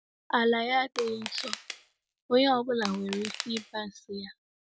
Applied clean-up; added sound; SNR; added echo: none; Crushing; 11 dB; none.